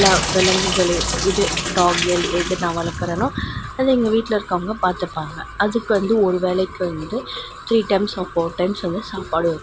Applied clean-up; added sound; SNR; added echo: none; Drip / Sink (filling or washing); 7 dB; none.